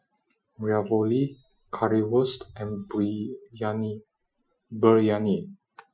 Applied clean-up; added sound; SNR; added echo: classical method Wiener filter.